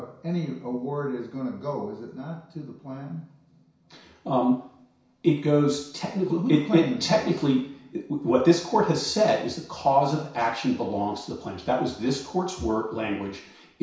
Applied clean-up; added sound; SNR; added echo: none; none; none; reverberation time 0.6 s.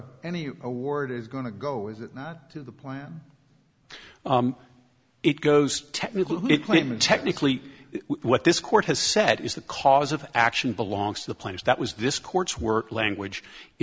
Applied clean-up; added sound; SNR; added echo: none; none; none; none.